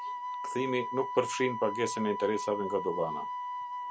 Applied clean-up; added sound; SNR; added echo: none; Wind instrument, woodwind instrument; 4 dB; none.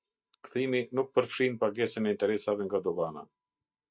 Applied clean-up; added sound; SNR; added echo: neural mask model DeepFilterNet 3.